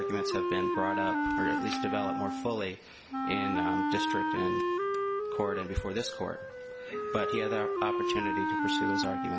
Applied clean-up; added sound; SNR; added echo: none; Wind instrument, woodwind instrument; -4 dB; none.